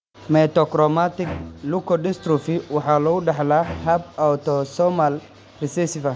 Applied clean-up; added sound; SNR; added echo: none; Bowed string instrument; 17 dB; none.